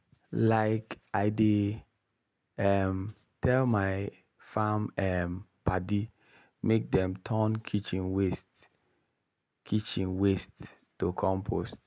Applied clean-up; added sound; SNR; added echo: none; none; none; none.